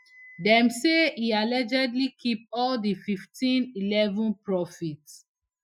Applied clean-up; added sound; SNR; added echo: classical method Wiener filter.